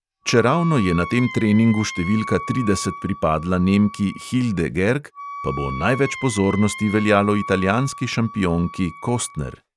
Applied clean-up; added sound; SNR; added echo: none; Wind instrument, woodwind instrument; 13 dB; none.